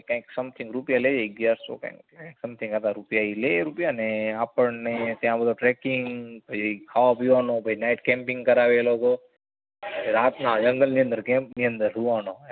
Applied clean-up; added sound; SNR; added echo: none; none; none; none.